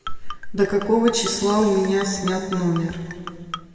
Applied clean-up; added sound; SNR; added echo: none; Marimba, xylophone; 15 dB; reverberation time 2.1 s.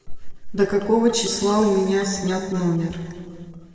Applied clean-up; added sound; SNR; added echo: neural separator model SepFormer DNS4.